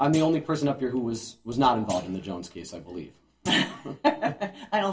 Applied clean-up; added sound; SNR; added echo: none; Thump, thud; 20 dB; reverberation time 0.2 s.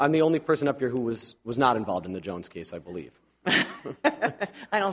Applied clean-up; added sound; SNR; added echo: none; none; none; none.